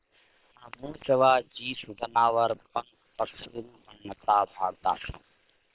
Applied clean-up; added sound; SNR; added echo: neural separator model SepFormer WHAM!.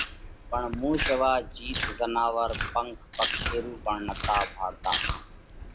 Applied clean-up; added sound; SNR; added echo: none; Chewing, mastication; 4 dB; none.